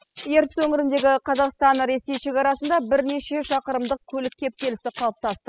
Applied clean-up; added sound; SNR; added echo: classical method spectral subtraction.